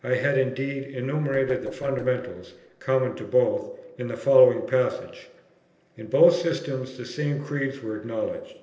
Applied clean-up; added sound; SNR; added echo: neural separator model SepFormer DNS4.